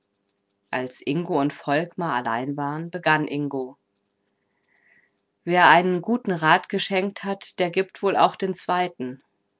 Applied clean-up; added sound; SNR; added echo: none; none; none; none.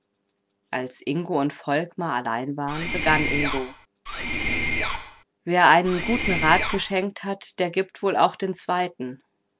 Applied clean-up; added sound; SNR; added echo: none; Mechanisms; 1 dB; none.